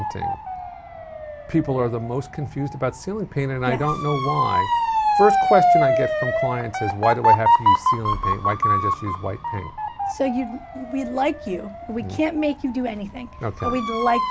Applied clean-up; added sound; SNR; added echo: none; Motor vehicle (road) / Siren; -2 dB; none.